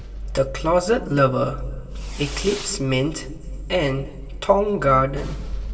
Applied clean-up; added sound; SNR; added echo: none; Fireworks; 20 dB; reverberation time 3.0 s.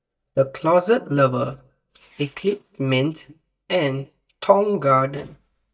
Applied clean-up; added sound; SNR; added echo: neural mask model DeepFilterNet 3.